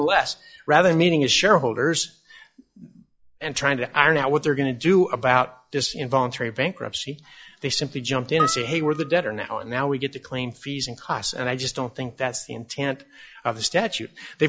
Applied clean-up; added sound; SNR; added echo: classical method log-MMSE.